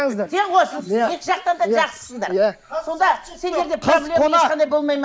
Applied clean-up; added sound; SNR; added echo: neural mask model Resemble Enhance denoiser.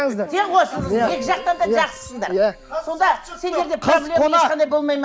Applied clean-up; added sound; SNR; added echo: none; Keyboard (musical); 17 dB; none.